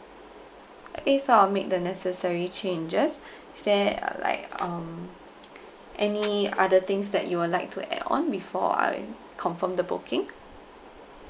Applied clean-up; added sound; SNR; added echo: none; none; none; none.